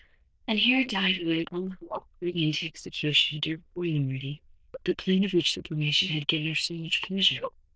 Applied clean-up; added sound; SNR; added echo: neural diffusion model UNIVERSE++.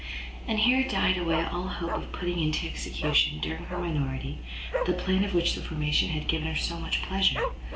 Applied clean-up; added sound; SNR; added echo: none; Dog; 11 dB; none.